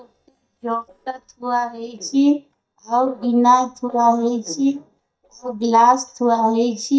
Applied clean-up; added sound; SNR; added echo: neural mask model DeepFilterNet 3.